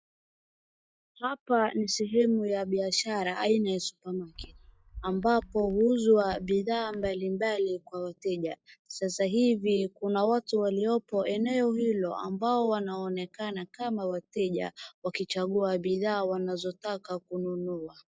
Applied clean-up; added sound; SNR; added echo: classical method log-MMSE.